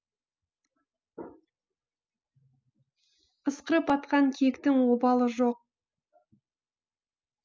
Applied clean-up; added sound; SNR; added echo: none; none; none; none.